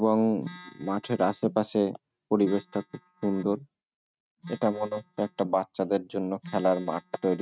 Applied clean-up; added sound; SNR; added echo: neural mask model RNNoise.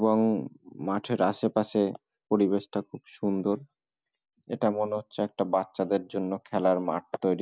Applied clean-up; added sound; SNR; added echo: none; none; none; none.